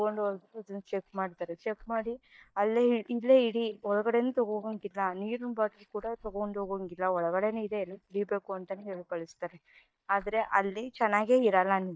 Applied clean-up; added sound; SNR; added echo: neural mask model DeepFilterNet 3.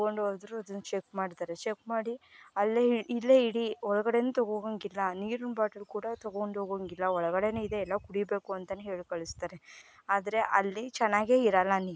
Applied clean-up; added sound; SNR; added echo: none; none; none; none.